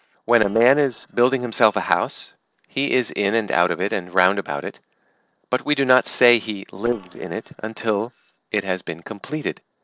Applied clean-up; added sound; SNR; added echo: neural separator model SepFormer DNS4.